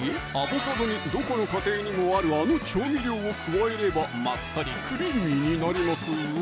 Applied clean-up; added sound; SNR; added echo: none; none; none; none.